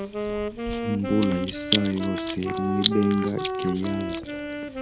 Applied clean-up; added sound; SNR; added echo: none; Chewing, mastication + Wind instrument, woodwind instrument; 1 dB; none.